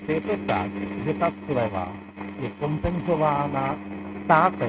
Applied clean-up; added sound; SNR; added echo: neural mask model RNNoise.